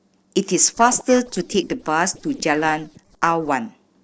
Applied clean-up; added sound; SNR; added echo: neural separator model SepFormer DNS4.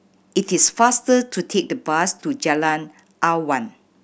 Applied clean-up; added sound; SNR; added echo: none; none; none; none.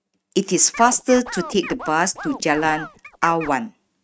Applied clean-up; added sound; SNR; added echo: neural mask model RNNoise.